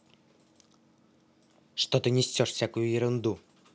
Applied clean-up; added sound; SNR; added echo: none; none; none; none.